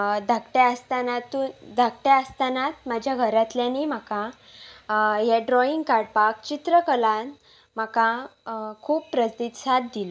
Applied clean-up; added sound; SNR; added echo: none; none; none; none.